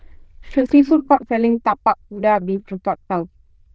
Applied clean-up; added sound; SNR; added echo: neural diffusion model UNIVERSE++.